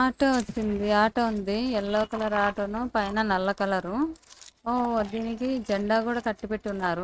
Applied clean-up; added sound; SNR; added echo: neural mask model RNNoise.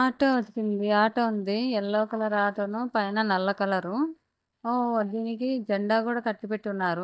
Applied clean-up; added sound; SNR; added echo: neural mask model DeepFilterNet 3.